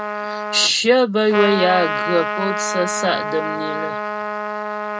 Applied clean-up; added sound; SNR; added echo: none; Trumpet; 4 dB; reverberation time 0.2 s.